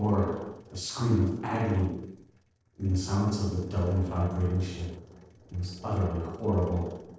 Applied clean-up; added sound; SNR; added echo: neural separator model SepFormer DNS4.